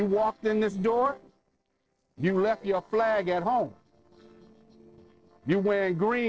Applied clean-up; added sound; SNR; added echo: neural separator model SepFormer DNS4.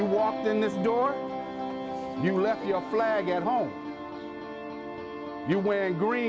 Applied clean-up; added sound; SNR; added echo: none; none; none; none.